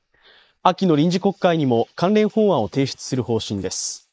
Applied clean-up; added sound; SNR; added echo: neural mask model Resemble Enhance denoiser.